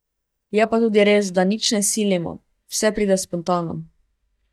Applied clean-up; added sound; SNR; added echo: neural mask model DeepFilterNet 3.